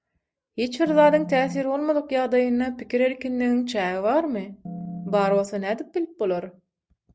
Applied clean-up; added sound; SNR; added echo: none; Organ; 9 dB; none.